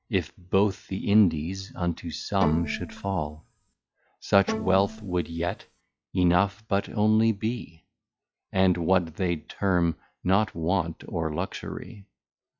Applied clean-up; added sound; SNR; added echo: classical method log-MMSE.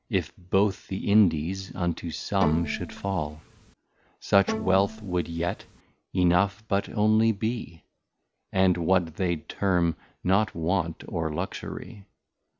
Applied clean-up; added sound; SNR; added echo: none; Bowed string instrument; 9 dB; none.